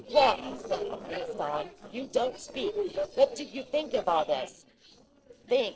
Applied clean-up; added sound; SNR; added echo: neural separator model SepFormer DNS4.